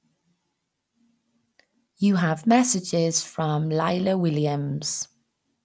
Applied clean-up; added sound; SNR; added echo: none; none; none; none.